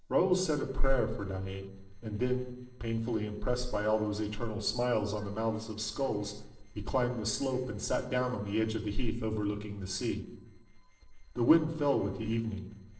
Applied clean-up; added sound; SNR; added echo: neural separator model SepFormer DNS4.